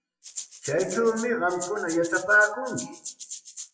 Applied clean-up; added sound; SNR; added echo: classical method WPE with log-MMSE.